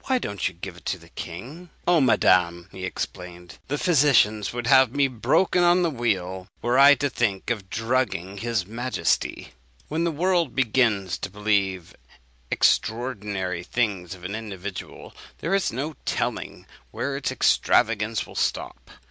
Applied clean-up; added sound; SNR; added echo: none; none; none; none.